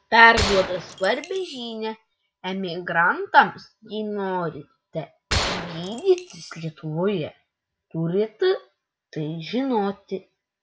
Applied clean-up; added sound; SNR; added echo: none; Gunshot, gunfire; 6 dB; none.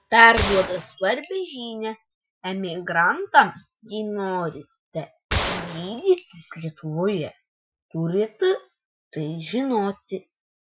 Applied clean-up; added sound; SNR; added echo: classical method Wiener filter.